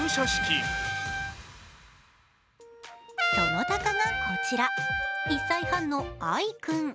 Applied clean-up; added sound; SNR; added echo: none; Trumpet; 1 dB; none.